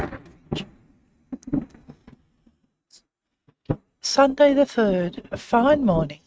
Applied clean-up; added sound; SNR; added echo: neural mask model RNNoise.